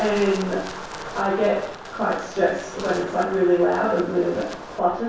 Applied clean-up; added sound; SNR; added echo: none; Wind; 13 dB; reverberation time 0.7 s.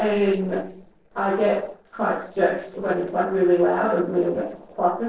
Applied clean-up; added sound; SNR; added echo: neural separator model SepFormer DNS4.